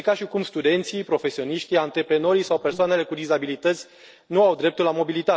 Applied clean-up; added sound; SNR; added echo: neural separator model SepFormer DNS4.